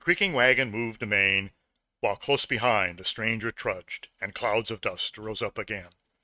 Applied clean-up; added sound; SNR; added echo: neural mask model RNNoise.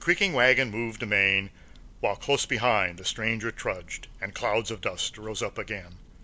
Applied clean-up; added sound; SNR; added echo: none; Church bell; 20 dB; none.